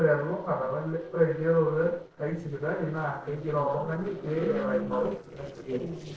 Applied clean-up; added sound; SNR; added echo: neural separator model SepFormer DNS4.